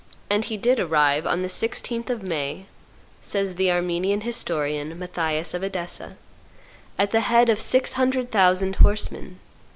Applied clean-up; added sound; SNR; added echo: none; none; none; none.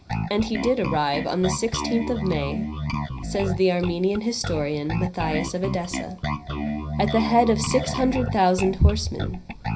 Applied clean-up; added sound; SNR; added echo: none; Bass guitar; 5 dB; reverberation time 0.4 s.